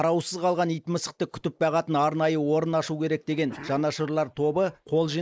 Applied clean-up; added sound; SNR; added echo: neural mask model Resemble Enhance denoiser.